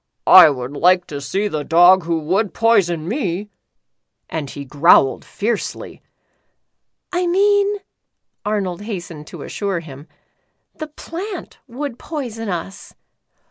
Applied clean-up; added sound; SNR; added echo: none; none; none; none.